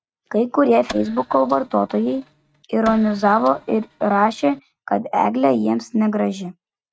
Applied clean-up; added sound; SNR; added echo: neural mask model RNNoise.